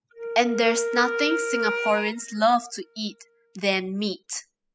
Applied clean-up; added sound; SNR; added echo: classical method spectral subtraction.